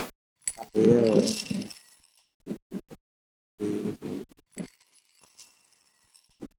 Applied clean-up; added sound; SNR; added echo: neural mask model RNNoise.